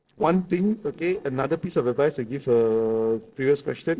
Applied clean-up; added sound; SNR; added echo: neural separator model SepFormer DNS4.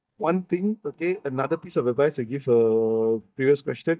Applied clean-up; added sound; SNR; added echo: neural mask model DeepFilterNet 3.